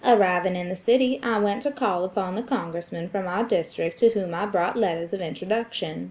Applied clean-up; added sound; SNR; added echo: none; none; none; none.